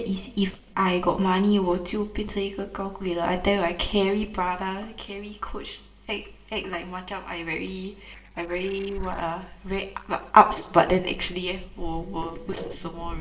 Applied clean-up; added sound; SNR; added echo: neural separator model SepFormer DNS4.